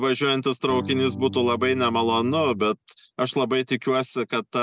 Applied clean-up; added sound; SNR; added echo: none; Electric guitar / Strum; 12 dB; none.